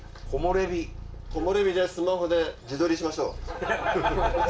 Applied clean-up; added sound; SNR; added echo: none; Purr; 10 dB; reverberation time 0.3 s.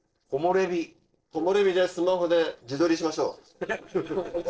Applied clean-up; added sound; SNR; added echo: neural separator model SepFormer DNS4.